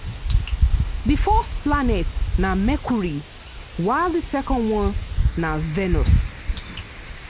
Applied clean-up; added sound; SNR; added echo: none; Wind; -2 dB; none.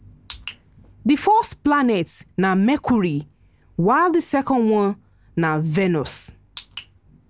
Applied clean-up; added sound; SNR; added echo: none; none; none; none.